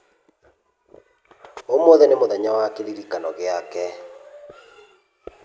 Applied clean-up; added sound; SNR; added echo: none; none; none; none.